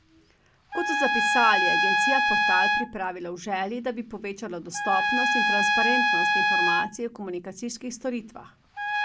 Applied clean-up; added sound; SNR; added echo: none; Trumpet; -5 dB; none.